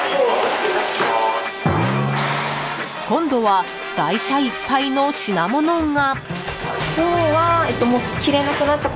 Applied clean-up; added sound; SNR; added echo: none; Bowed string instrument; 13 dB; none.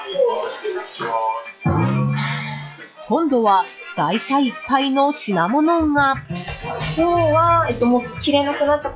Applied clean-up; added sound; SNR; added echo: classical method log-MMSE.